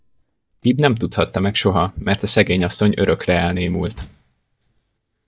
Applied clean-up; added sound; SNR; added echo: neural mask model DeepFilterNet 3.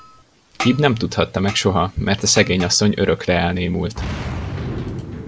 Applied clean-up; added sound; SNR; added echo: none; Boom; 11 dB; none.